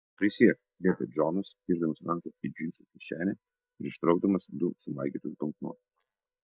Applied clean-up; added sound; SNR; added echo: neural mask model DeepFilterNet 3.